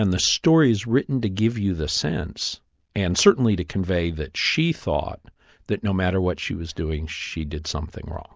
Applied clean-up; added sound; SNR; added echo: none; none; none; none.